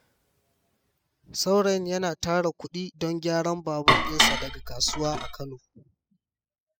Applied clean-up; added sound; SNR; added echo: classical method spectral subtraction.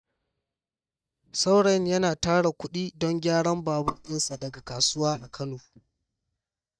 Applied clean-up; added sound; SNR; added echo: neural mask model DeepFilterNet 3.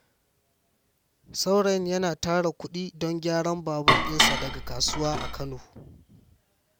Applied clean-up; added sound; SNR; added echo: none; Dishes, pots, and pans; -4 dB; none.